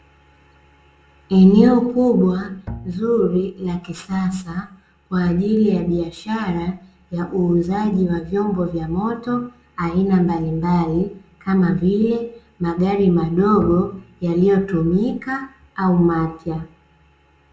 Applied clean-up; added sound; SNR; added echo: none; Bowed string instrument; 17 dB; reverberation time 0.3 s.